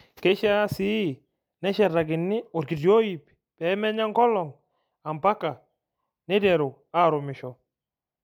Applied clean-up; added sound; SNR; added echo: none; none; none; none.